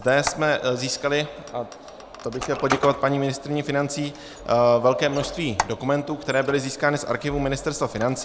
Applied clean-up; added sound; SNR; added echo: none; Squeak; 12 dB; none.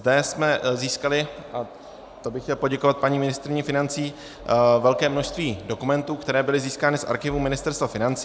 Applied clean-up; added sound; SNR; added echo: none; none; none; none.